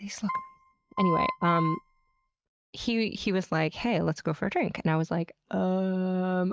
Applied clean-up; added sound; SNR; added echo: neural mask model RNNoise.